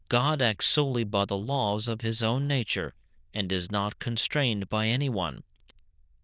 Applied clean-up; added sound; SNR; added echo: neural diffusion model UNIVERSE++.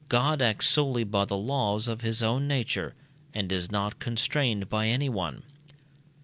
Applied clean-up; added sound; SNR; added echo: none; none; none; none.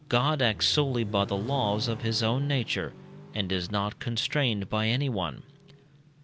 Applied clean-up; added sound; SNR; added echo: none; Accelerating, revving, vroom; 16 dB; none.